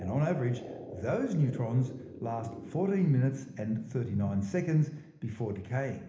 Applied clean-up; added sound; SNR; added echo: none; none; none; reverberation time 1.0 s.